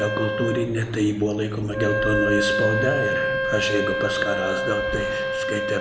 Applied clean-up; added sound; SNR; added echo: none; Wind instrument, woodwind instrument; 0 dB; none.